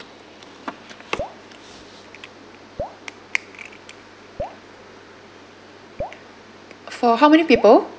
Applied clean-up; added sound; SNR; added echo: none; Drip; 16 dB; none.